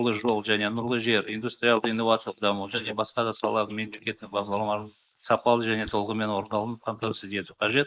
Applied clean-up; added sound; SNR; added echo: neural mask model Resemble Enhance denoiser.